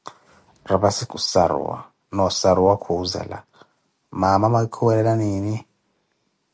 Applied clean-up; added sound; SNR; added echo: none; none; none; none.